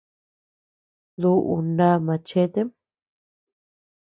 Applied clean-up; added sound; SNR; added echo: none; none; none; none.